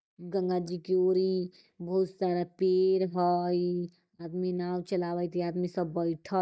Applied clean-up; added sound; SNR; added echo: neural mask model DeepFilterNet 3.